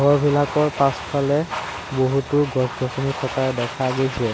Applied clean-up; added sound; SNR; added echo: none; Domestic sounds, home sounds; 11 dB; none.